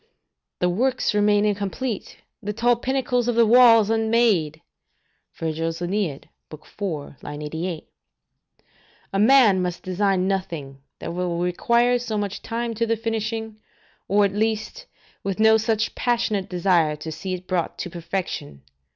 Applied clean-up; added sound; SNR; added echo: none; none; none; none.